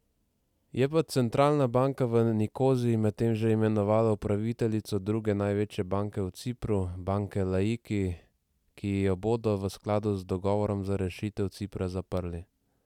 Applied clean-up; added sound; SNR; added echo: none; none; none; none.